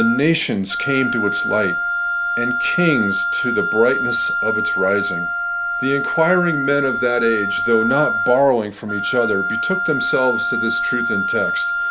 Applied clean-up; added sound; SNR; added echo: none; Wind instrument, woodwind instrument; 0 dB; none.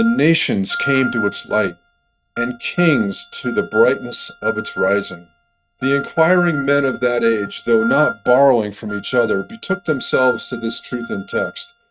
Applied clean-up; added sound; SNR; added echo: neural mask model RNNoise.